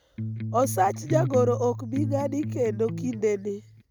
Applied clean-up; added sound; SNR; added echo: none; Electric guitar; 5 dB; none.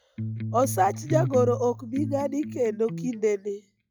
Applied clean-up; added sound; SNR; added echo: classical method log-MMSE.